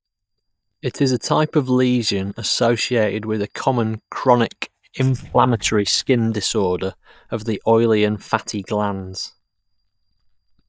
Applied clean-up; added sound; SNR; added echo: neural mask model DeepFilterNet 3.